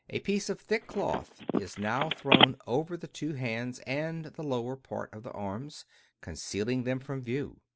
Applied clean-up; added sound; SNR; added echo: none; Telephone; -4 dB; none.